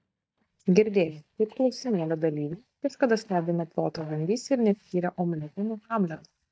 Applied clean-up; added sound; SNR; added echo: neural mask model DeepFilterNet 3.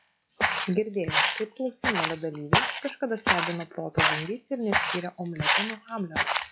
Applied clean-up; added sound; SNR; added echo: classical method log-MMSE.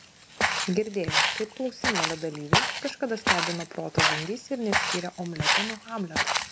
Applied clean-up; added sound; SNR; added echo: none; Walk, footsteps; -4 dB; none.